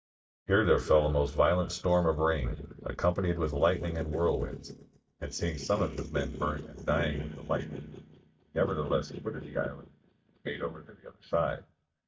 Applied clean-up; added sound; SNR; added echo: neural mask model DeepFilterNet 3.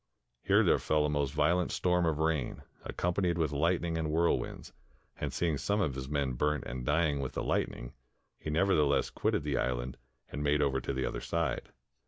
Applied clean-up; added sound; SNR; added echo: none; none; none; none.